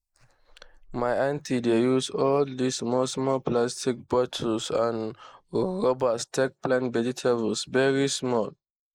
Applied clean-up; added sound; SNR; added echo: neural mask model Resemble Enhance denoiser.